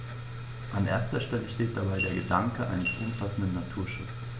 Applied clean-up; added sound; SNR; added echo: none; Coin (dropping) / Glass; 7 dB; none.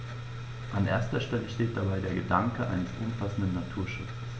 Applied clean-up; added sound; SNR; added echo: none; none; none; none.